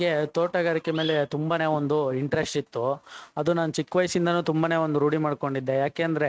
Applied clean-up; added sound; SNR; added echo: neural mask model RNNoise.